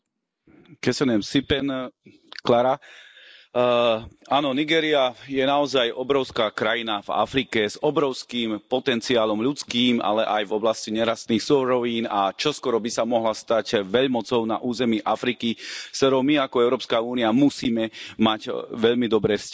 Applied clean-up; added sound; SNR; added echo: neural mask model Resemble Enhance denoiser.